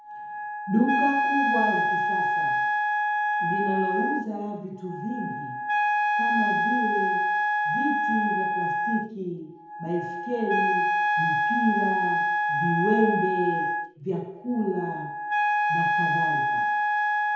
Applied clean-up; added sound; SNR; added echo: none; Wind instrument, woodwind instrument; -5 dB; reverberation time 1.0 s.